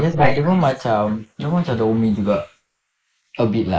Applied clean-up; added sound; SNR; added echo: neural mask model Resemble Enhance denoiser.